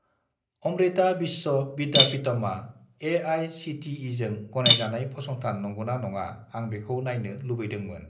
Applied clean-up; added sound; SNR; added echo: none; Cutlery, silverware / Dishes, pots, and pans; -1 dB; reverberation time 0.4 s.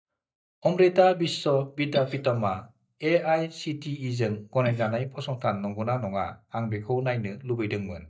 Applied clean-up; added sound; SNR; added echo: neural mask model DeepFilterNet 3.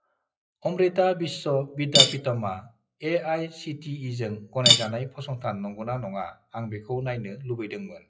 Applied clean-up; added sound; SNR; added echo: classical method WPE with log-MMSE.